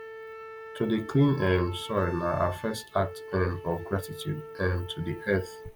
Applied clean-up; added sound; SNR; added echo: none; Wind instrument, woodwind instrument; 14 dB; none.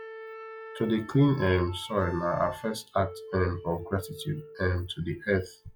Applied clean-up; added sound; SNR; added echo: classical method log-MMSE.